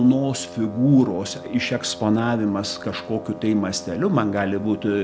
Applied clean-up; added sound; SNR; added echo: none; Wind instrument, woodwind instrument; 16 dB; none.